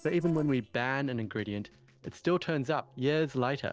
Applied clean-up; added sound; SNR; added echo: neural separator model SepFormer DNS4.